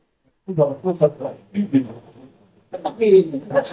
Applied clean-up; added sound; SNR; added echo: neural mask model DeepFilterNet 3.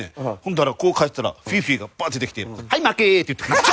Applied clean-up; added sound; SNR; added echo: none; none; none; none.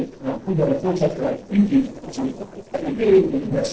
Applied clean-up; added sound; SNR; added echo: neural separator model SepFormer DNS4.